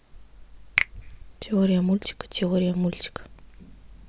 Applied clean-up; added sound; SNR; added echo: none; Finger snapping; 7 dB; none.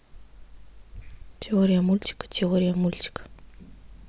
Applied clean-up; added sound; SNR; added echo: none; none; none; none.